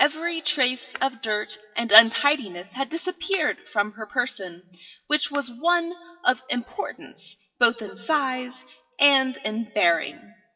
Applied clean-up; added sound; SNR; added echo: classical method WPE with log-MMSE.